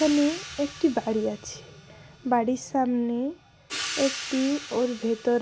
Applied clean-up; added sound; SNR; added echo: none; Hi-hat; 12 dB; none.